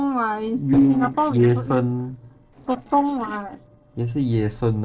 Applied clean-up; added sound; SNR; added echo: neural separator model SepFormer DNS4.